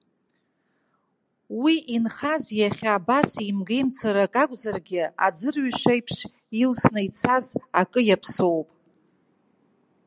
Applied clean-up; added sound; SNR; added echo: none; none; none; none.